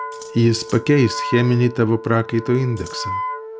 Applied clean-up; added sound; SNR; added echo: none; Scissors + Wind instrument, woodwind instrument; 11 dB; none.